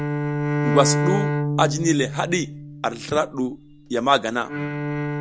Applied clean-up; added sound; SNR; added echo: none; Bowed string instrument; 1 dB; none.